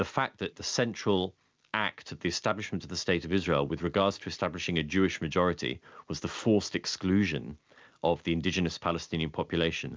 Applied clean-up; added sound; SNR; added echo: none; none; none; none.